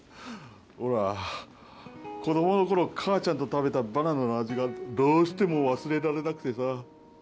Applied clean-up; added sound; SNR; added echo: none; none; none; none.